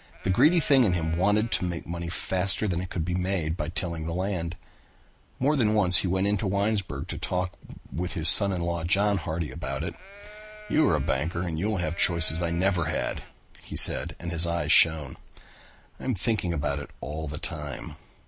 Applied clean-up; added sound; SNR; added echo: none; Livestock, farm animals, working animals; 18 dB; none.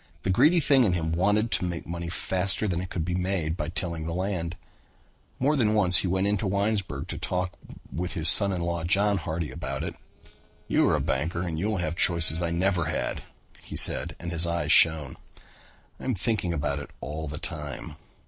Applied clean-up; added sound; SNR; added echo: neural separator model SepFormer DNS4.